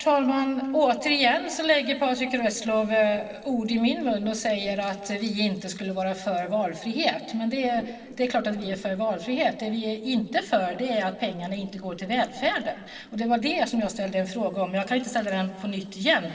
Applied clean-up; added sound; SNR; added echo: neural separator model SepFormer DNS4.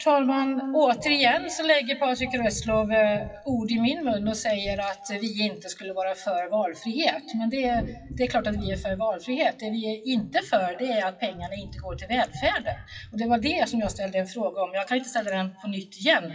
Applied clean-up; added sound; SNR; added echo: classical method WPE with log-MMSE.